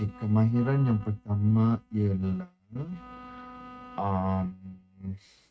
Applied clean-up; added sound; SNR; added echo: neural mask model RNNoise.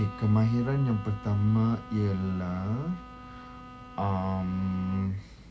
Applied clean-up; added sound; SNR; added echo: none; Bowed string instrument; 17 dB; none.